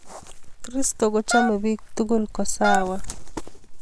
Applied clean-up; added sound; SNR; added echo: none; Wind instrument, woodwind instrument + Chirp, tweet; 3 dB; none.